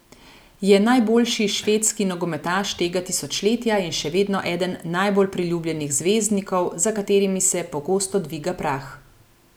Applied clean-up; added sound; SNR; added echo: none; none; none; none.